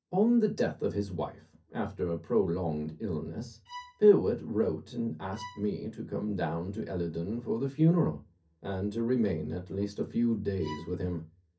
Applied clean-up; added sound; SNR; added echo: none; Bowed string instrument; 19 dB; reverberation time 0.3 s.